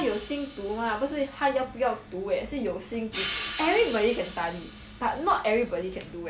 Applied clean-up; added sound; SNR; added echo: none; Hi-hat; 14 dB; none.